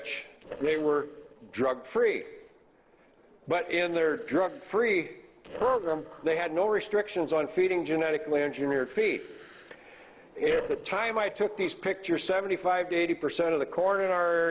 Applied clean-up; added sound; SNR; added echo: neural separator model SepFormer DNS4.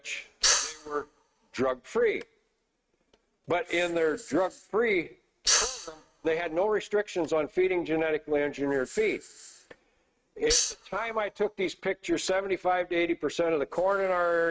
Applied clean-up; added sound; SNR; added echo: neural mask model RNNoise.